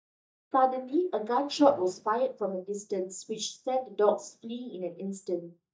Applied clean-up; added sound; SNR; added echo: neural mask model DeepFilterNet 3.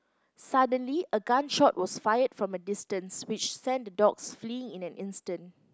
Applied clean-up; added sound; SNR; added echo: none; none; none; none.